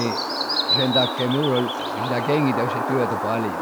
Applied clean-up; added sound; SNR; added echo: none; Bird; 0 dB; none.